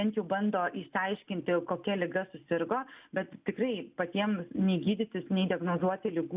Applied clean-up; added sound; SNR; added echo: none; none; none; none.